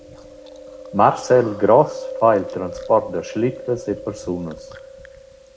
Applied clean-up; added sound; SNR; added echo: none; Chewing, mastication; 14 dB; none.